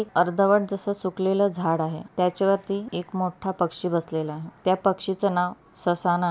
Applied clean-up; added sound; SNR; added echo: none; none; none; none.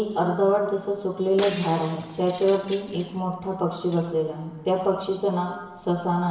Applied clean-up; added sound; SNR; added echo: none; Shatter; 17 dB; reverberation time 1.1 s.